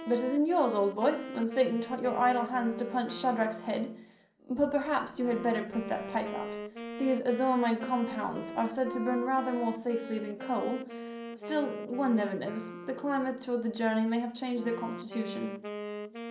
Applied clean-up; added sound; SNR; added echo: none; Wind instrument, woodwind instrument; 11 dB; reverberation time 0.6 s.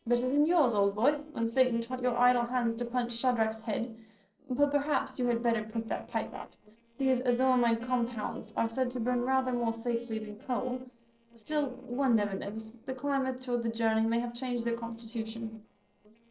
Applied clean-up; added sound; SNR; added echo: neural separator model SepFormer DNS4.